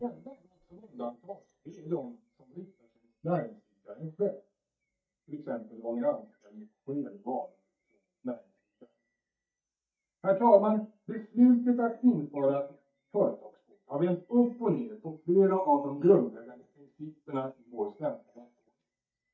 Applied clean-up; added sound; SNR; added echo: neural mask model DeepFilterNet 3.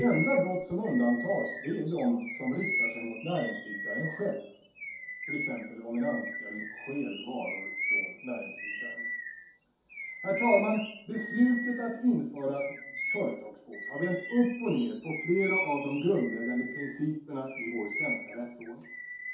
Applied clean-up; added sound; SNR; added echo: none; Bird vocalization, bird call, bird song; 6 dB; reverberation time 0.6 s.